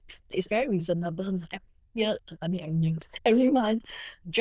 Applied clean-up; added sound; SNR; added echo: neural diffusion model UNIVERSE++.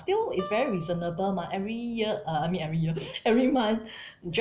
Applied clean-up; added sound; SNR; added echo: none; Guitar; 19 dB; none.